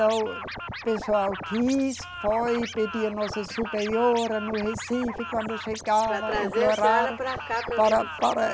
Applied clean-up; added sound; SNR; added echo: none; Scratching (performance technique); 11 dB; none.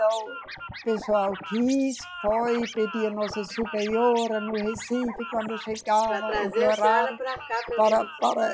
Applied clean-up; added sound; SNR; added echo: classical method log-MMSE.